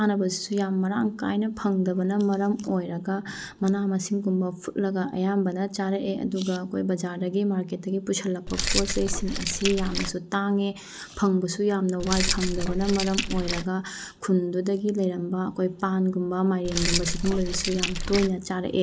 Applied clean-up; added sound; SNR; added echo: none; Keys jangling; 2 dB; none.